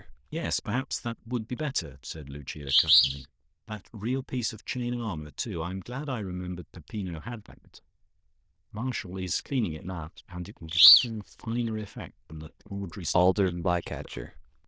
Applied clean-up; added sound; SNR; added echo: neural diffusion model UNIVERSE++.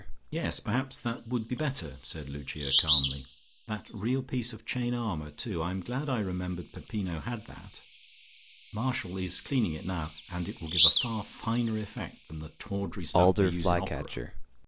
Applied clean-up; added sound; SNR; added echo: none; Bird vocalization, bird call, bird song; -1 dB; none.